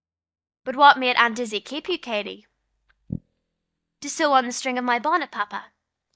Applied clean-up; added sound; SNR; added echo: neural mask model DeepFilterNet 3.